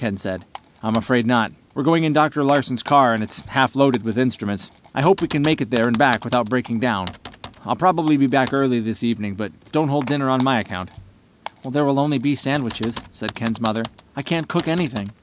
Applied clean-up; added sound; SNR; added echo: none; Typing; 16 dB; none.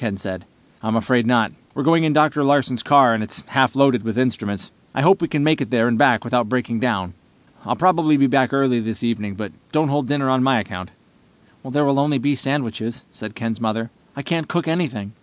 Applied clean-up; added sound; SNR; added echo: none; none; none; none.